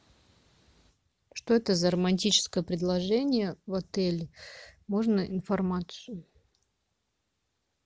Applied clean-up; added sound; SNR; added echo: none; none; none; none.